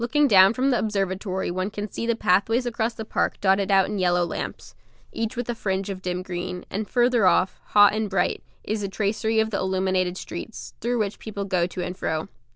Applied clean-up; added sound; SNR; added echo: none; none; none; none.